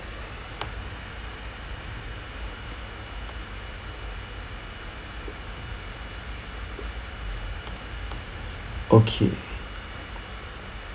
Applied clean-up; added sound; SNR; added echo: none; none; none; none.